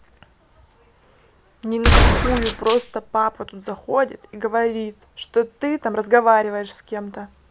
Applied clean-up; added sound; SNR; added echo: none; Gunshot, gunfire; -5 dB; none.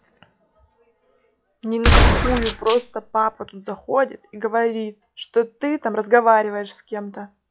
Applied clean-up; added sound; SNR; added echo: classical method log-MMSE.